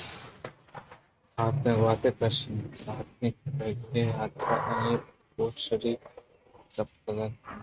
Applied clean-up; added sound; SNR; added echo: neural mask model RNNoise.